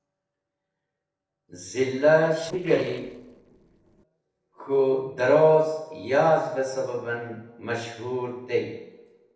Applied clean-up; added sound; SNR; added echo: neural separator model SepFormer DNS4.